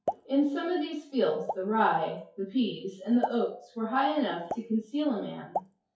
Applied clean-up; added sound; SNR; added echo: classical method WPE with log-MMSE.